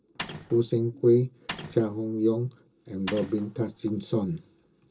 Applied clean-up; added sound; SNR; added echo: none; Mechanisms; 12 dB; reverberation time 0.2 s.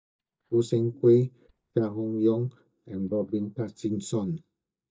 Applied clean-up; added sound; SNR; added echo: neural mask model DeepFilterNet 3.